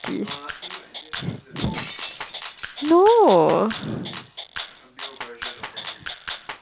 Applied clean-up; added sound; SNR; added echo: none; Rattle (instrument) + Shatter; 10 dB; none.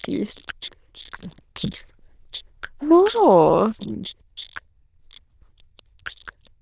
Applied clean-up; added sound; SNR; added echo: neural diffusion model UNIVERSE++.